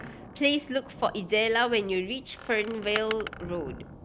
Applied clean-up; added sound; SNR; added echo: none; Thunder + Door; 13 dB; none.